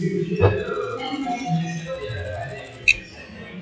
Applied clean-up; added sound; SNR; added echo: classical method WPE with log-MMSE.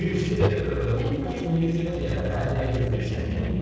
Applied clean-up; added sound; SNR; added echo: neural separator model SepFormer DNS4.